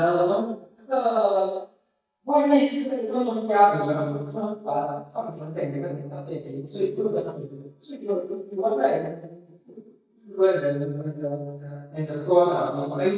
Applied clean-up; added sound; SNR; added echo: neural mask model DeepFilterNet 3.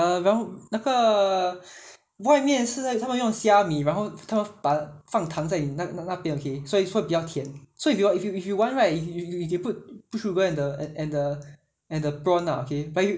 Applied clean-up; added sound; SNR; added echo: none; none; none; none.